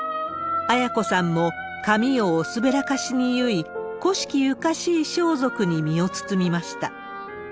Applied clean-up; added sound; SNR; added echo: none; none; none; none.